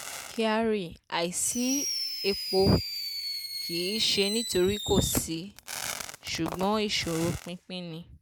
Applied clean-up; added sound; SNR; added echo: none; Fireworks; 7 dB; none.